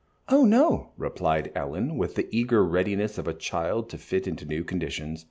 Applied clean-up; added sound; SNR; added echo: none; none; none; none.